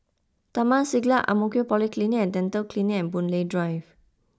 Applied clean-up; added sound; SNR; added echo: none; none; none; none.